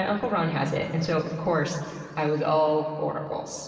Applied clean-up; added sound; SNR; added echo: none; none; none; reverberation time 2.5 s.